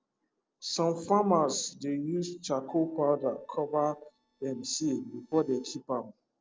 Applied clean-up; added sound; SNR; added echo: neural separator model SepFormer DNS4.